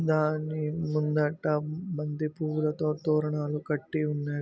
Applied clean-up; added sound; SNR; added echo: none; none; none; none.